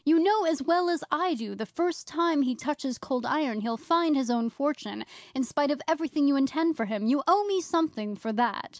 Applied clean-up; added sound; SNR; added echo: none; none; none; none.